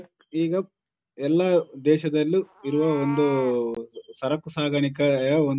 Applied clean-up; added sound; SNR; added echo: none; Meow; 20 dB; none.